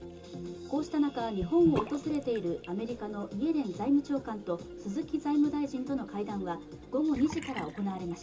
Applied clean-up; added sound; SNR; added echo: none; Bathtub (filling or washing) / Sink (filling or washing); 13 dB; reverberation time 0.2 s.